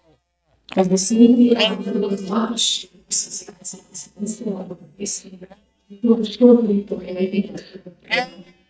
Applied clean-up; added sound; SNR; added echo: neural mask model DeepFilterNet 3.